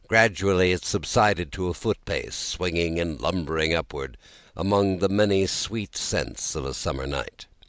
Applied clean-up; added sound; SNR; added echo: none; none; none; none.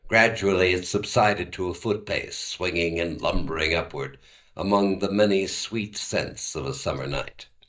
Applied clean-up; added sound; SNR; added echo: neural mask model DeepFilterNet 3.